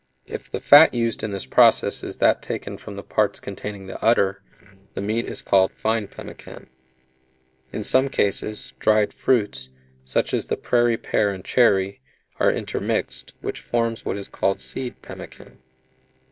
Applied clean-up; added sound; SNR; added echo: neural separator model SepFormer DNS4.